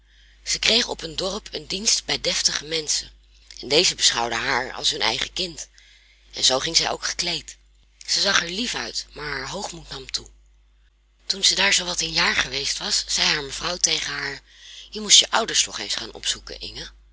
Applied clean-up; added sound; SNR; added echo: none; none; none; none.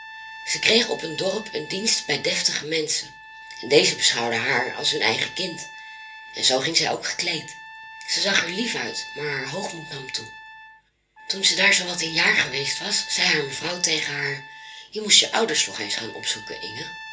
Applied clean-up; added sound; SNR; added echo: none; Trumpet; 15 dB; reverberation time 0.3 s.